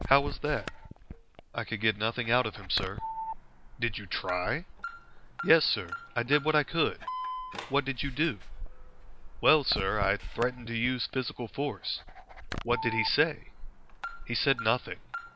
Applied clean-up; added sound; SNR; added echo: none; Alarm; 9 dB; none.